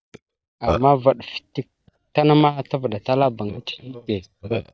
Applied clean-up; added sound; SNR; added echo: neural mask model DeepFilterNet 3.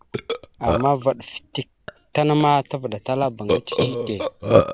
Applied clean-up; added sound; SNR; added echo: none; Burping, eructation; 1 dB; none.